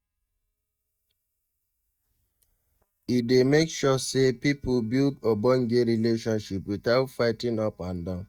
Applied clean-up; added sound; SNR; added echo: neural mask model DeepFilterNet 3.